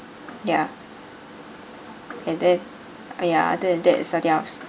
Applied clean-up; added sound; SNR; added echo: none; none; none; none.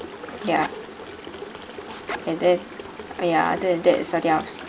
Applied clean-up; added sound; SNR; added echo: none; Sink (filling or washing) / Water tap, faucet + Zipper (clothing); 12 dB; none.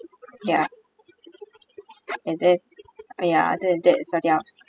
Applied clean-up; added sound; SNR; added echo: classical method spectral subtraction.